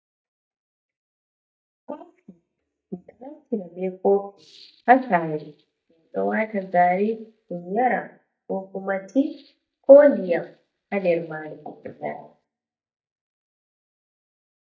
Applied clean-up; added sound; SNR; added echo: neural mask model DeepFilterNet 3.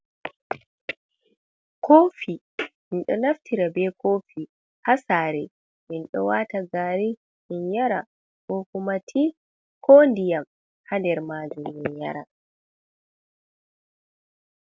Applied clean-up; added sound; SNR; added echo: none; none; none; none.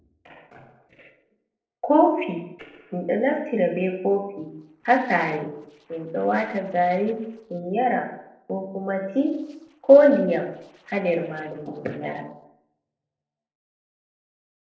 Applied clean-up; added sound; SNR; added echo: neural separator model SepFormer DNS4.